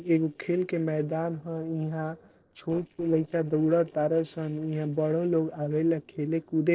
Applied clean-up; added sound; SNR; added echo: neural separator model SepFormer DNS4.